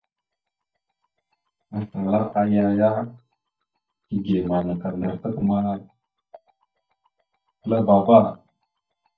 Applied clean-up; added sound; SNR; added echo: neural mask model DeepFilterNet 3.